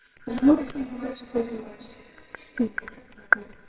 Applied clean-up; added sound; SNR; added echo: neural separator model SepFormer WHAMR!.